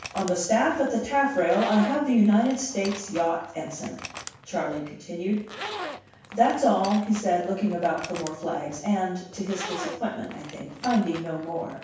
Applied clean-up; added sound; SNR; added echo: none; Zipper (clothing); 14 dB; reverberation time 0.7 s.